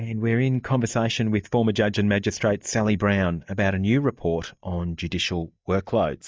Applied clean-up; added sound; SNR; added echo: neural mask model DeepFilterNet 3.